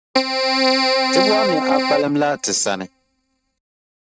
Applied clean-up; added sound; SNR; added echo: neural mask model RNNoise.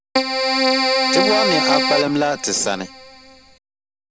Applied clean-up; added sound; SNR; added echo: none; Keyboard (musical); -4 dB; none.